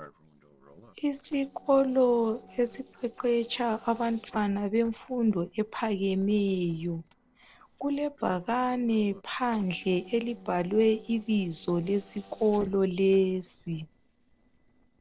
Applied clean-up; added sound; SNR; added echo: neural separator model SepFormer DNS4.